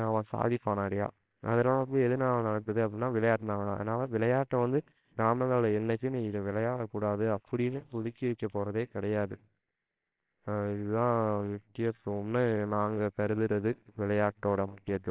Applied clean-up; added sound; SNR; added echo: neural separator model SepFormer WHAMR!.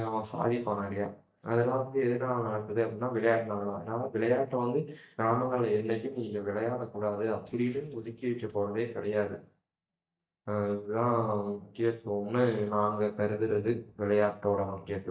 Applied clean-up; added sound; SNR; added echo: neural mask model DeepFilterNet 3.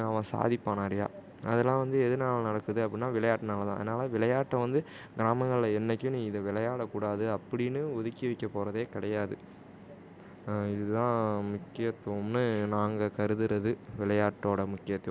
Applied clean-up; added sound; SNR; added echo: none; none; none; none.